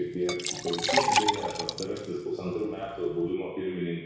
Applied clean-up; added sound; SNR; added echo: none; Liquid; -1 dB; reverberation time 1.1 s.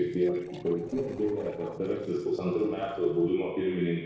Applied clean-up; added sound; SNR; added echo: neural separator model SepFormer DNS4.